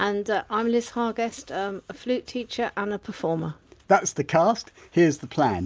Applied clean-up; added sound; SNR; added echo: none; none; none; none.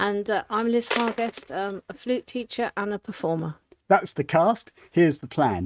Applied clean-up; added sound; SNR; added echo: neural mask model RNNoise.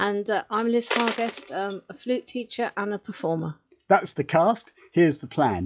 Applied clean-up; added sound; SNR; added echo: classical method log-MMSE.